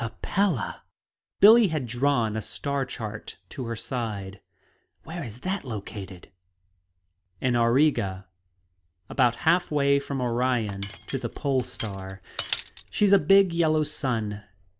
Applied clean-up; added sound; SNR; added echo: none; Cutlery, silverware; 6 dB; none.